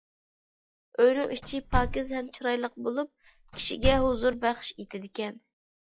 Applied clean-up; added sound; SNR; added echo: classical method log-MMSE.